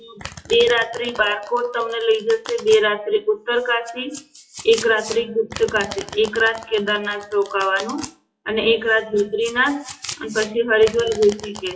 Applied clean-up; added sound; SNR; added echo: classical method WPE with log-MMSE.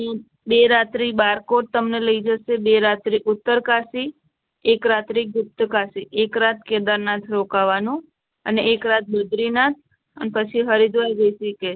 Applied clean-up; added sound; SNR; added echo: none; none; none; none.